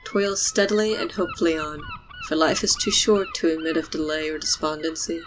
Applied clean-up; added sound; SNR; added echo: none; Gull, seagull / Wind; 16 dB; none.